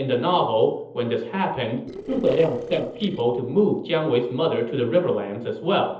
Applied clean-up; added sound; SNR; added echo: neural separator model SepFormer DNS4.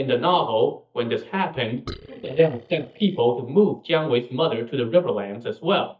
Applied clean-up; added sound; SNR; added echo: neural mask model DeepFilterNet 3.